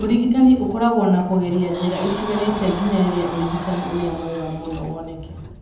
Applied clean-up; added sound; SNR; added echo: none; Sliding door; 12 dB; reverberation time 0.8 s.